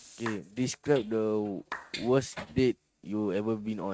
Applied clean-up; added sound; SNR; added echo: neural mask model RNNoise.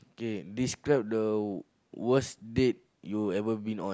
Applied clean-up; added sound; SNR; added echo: none; none; none; none.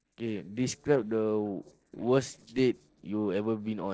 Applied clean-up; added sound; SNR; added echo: neural separator model SepFormer DNS4.